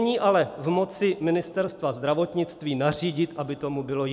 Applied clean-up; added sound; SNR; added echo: none; none; none; none.